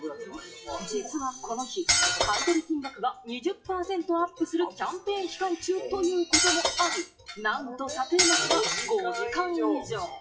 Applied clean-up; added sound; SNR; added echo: classical method WPE with log-MMSE.